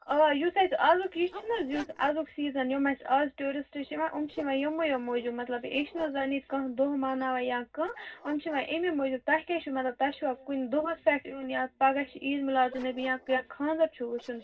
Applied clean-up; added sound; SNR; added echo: neural separator model SepFormer DNS4.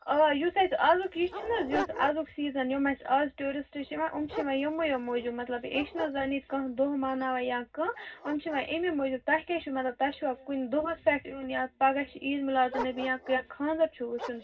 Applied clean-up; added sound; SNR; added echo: none; Dog; 14 dB; reverberation time 0.4 s.